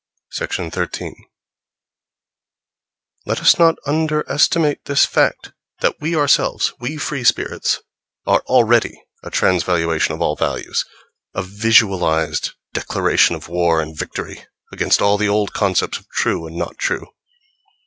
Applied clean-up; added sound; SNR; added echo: none; none; none; none.